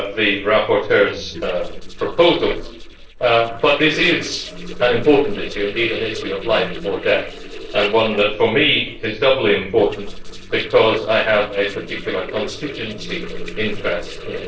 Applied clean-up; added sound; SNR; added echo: neural separator model SepFormer DNS4.